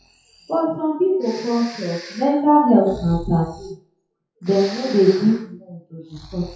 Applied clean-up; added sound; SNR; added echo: classical method WPE with log-MMSE.